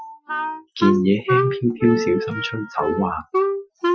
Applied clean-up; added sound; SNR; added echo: classical method Wiener filter.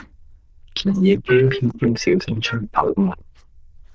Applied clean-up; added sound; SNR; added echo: neural diffusion model UNIVERSE++.